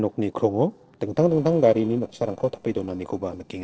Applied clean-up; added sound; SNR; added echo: neural separator model SepFormer DNS4.